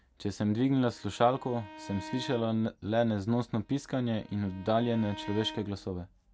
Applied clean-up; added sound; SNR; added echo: none; Bowed string instrument; 18 dB; none.